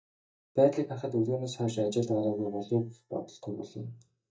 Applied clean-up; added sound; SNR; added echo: neural mask model DeepFilterNet 3.